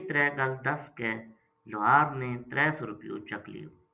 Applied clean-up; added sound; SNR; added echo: none; none; none; none.